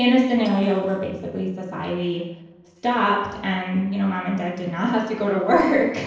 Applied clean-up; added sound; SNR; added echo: neural separator model SepFormer DNS4.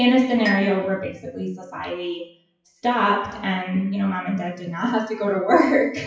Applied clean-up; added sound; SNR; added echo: classical method WPE with log-MMSE.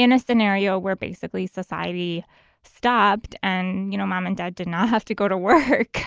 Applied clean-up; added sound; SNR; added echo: none; none; none; none.